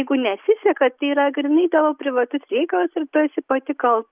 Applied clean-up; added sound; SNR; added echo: none; none; none; none.